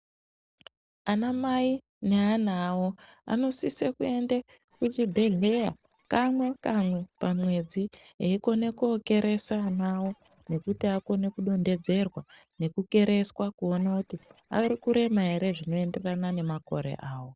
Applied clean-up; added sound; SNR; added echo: neural separator model SepFormer DNS4.